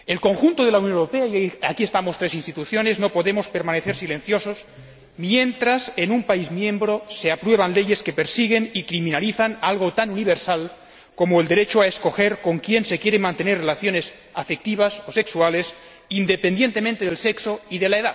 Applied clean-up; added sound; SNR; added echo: none; none; none; none.